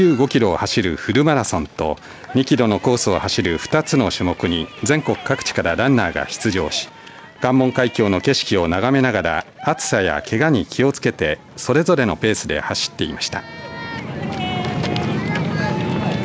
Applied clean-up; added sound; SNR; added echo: none; none; none; none.